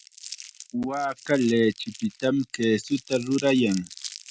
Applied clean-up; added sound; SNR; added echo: none; Crumpling, crinkling; 17 dB; none.